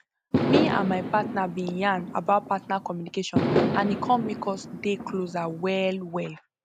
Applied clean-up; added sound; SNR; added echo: none; Fireworks; 2 dB; none.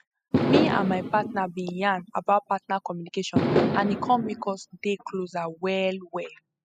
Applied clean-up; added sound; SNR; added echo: classical method spectral subtraction.